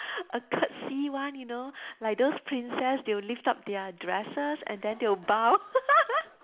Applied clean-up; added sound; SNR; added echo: none; none; none; none.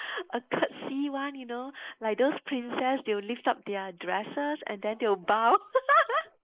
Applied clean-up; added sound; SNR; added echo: neural mask model Resemble Enhance denoiser.